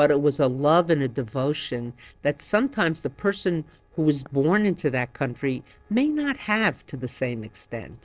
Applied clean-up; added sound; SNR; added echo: neural separator model SepFormer DNS4.